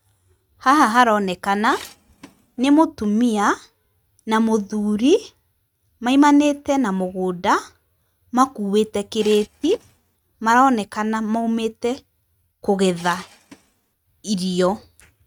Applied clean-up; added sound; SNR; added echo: neural mask model RNNoise.